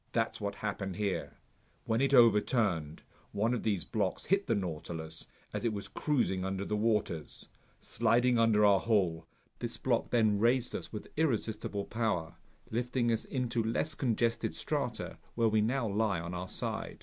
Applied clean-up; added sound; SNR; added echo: none; none; none; none.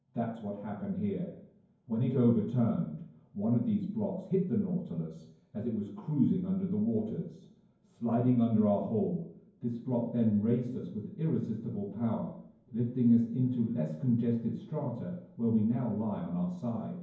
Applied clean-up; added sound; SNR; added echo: none; none; none; reverberation time 0.9 s.